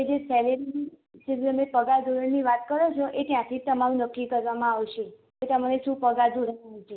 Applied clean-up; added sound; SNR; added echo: none; none; none; none.